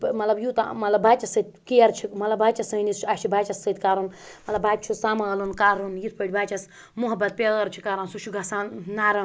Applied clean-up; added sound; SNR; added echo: none; none; none; none.